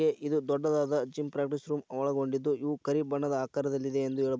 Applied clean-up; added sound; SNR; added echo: none; none; none; none.